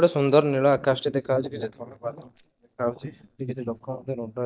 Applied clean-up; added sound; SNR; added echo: neural mask model DeepFilterNet 3.